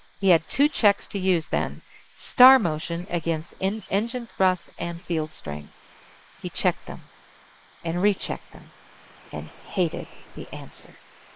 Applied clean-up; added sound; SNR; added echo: neural mask model Resemble Enhance denoiser.